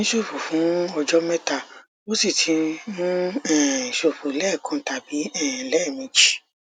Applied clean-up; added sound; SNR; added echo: none; none; none; none.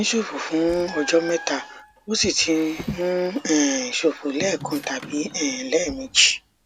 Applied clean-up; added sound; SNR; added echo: none; Drawer open or close + Squeak; 17 dB; none.